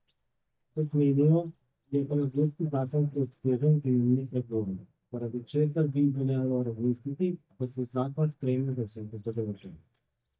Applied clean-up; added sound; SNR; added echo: neural mask model DeepFilterNet 3.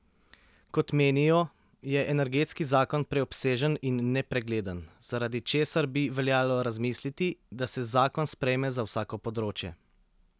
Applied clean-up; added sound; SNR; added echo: none; none; none; none.